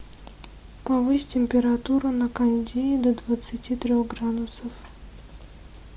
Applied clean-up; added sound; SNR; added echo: none; none; none; none.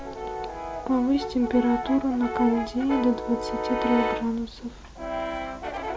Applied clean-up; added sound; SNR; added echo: none; Brass instrument; 5 dB; none.